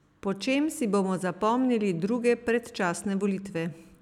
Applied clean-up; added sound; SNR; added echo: none; none; none; none.